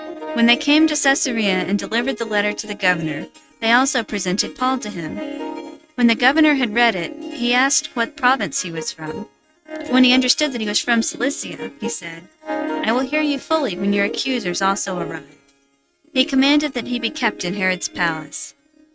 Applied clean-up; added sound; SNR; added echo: neural mask model RNNoise.